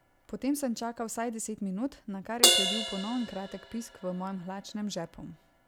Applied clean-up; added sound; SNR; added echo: none; Crash cymbal; -1 dB; none.